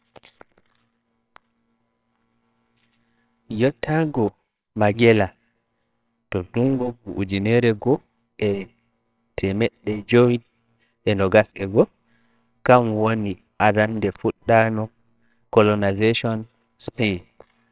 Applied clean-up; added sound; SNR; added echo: neural separator model SepFormer WHAMR!.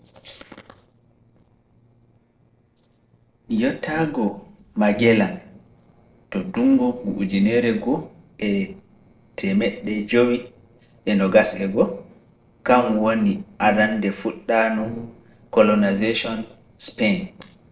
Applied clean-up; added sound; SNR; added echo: neural separator model SepFormer DNS4.